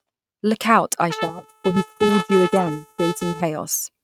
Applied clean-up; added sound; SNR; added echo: neural mask model RNNoise.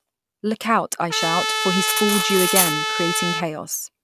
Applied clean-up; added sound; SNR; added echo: none; Cutlery, silverware + Trumpet; -1 dB; none.